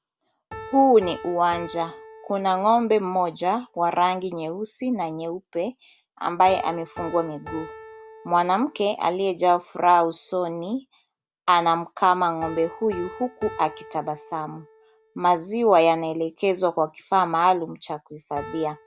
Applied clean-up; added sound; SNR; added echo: none; Piano; 20 dB; none.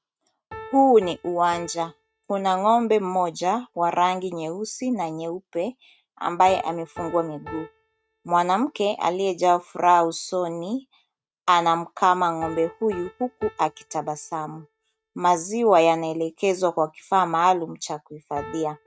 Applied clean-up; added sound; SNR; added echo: neural mask model RNNoise.